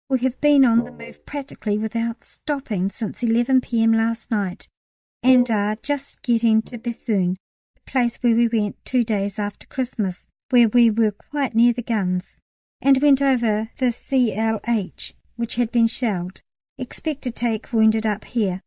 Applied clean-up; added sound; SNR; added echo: neural mask model DeepFilterNet 3.